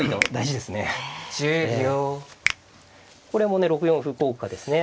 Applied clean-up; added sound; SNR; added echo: none; Finger snapping; 10 dB; none.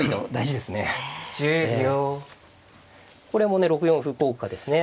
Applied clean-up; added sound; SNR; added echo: none; none; none; none.